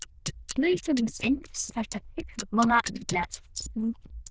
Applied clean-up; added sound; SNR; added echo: neural diffusion model UNIVERSE++.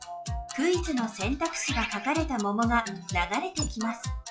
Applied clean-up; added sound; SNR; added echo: classical method log-MMSE.